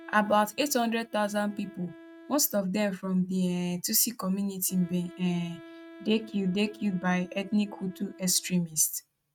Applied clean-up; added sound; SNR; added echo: neural mask model RNNoise.